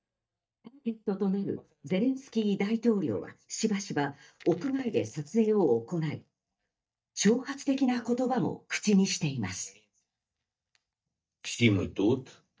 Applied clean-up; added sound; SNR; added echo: neural mask model DeepFilterNet 3.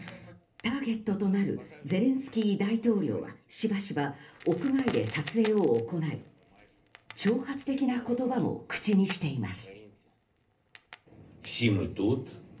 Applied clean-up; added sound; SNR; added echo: none; Crackle; 20 dB; reverberation time 0.3 s.